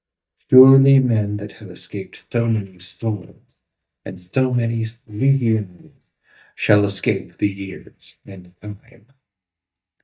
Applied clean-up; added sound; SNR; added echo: neural mask model DeepFilterNet 3.